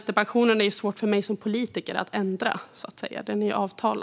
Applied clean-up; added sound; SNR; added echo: none; none; none; none.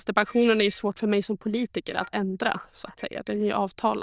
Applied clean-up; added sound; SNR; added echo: neural diffusion model UNIVERSE++.